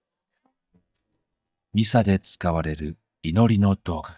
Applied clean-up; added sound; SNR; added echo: neural mask model DeepFilterNet 3.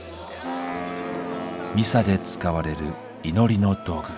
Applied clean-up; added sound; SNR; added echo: none; Wind instrument, woodwind instrument; 10 dB; none.